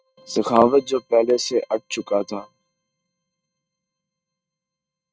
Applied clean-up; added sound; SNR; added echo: neural mask model RNNoise.